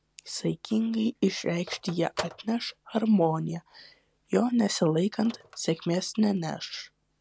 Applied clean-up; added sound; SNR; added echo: none; Telephone; 19 dB; none.